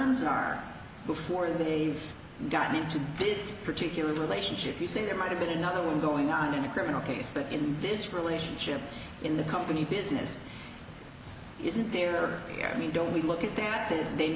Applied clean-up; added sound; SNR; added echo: none; none; none; none.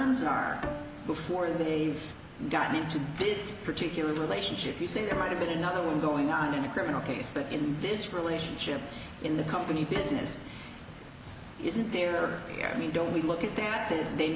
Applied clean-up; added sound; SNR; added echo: none; Bowed string instrument; 12 dB; none.